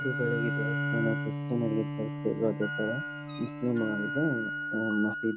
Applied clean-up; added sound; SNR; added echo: none; Bowed string instrument + Wind instrument, woodwind instrument; 2 dB; none.